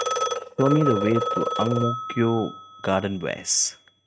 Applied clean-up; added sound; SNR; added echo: neural mask model RNNoise.